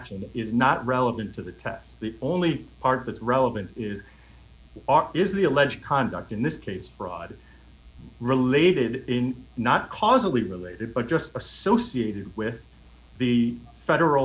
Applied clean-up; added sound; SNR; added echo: none; none; none; none.